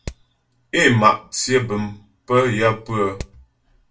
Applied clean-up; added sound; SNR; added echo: none; Hammer; 13 dB; reverberation time 0.2 s.